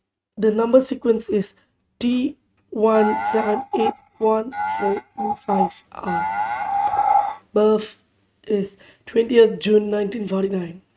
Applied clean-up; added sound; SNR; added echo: neural mask model RNNoise.